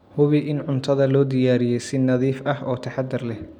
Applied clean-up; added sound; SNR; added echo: none; none; none; none.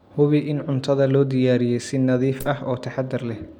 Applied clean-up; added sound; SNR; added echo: none; Wood; 20 dB; none.